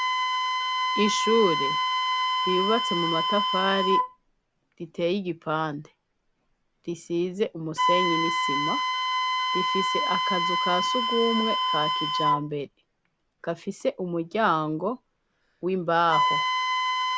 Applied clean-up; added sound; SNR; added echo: none; Wind instrument, woodwind instrument; -1 dB; none.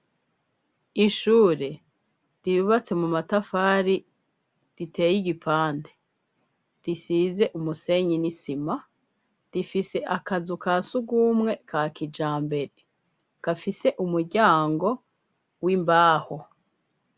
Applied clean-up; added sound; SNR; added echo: none; none; none; none.